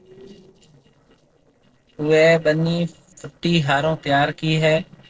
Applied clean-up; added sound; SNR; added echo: neural separator model SepFormer DNS4.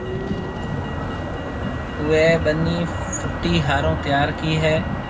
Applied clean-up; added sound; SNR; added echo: none; Motor vehicle (road); 3 dB; reverberation time 0.3 s.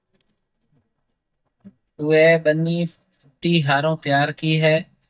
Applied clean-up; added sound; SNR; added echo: neural mask model DeepFilterNet 3.